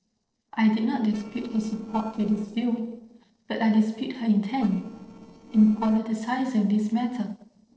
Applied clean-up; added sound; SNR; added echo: neural separator model SepFormer DNS4.